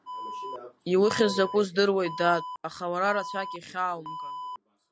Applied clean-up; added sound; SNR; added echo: none; Alarm; 12 dB; none.